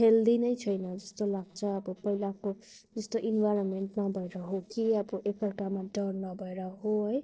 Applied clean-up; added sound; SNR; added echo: neural separator model SepFormer DNS4.